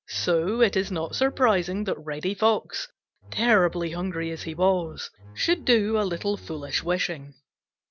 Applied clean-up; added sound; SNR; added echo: none; Bowed string instrument; 19 dB; none.